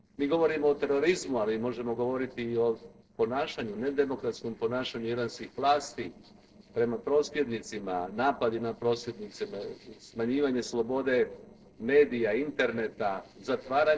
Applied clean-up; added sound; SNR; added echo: neural separator model SepFormer DNS4.